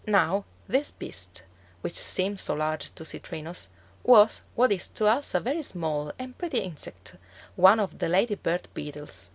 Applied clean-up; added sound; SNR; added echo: none; none; none; none.